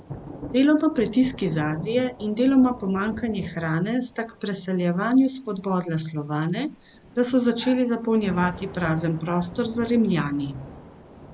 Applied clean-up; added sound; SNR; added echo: none; Thunder / Rain; 17 dB; none.